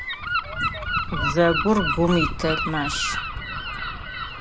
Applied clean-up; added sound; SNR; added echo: none; Gull, seagull; 2 dB; none.